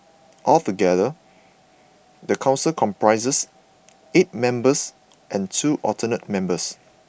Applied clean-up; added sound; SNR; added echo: none; none; none; none.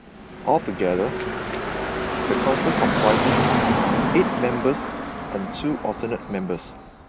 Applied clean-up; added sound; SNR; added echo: none; Car passing by / Traffic noise, roadway noise; -1 dB; none.